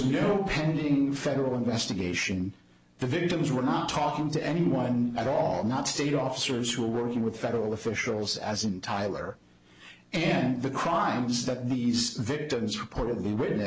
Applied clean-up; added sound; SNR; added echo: none; none; none; none.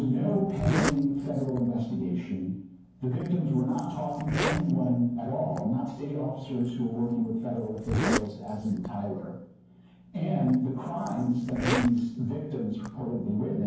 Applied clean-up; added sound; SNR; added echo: none; Zipper (clothing); 8 dB; reverberation time 0.9 s.